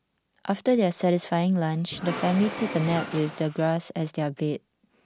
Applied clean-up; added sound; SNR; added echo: none; Engine / Mechanisms; 11 dB; none.